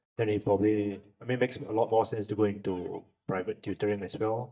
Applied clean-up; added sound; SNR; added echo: neural mask model DeepFilterNet 3.